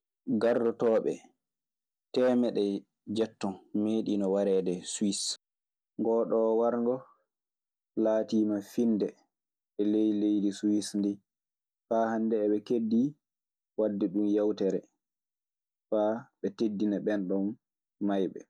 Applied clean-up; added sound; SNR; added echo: none; none; none; none.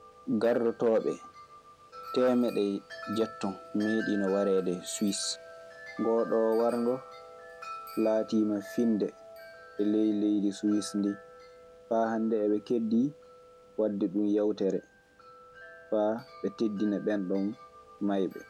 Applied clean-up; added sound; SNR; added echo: none; Wind chime; 17 dB; none.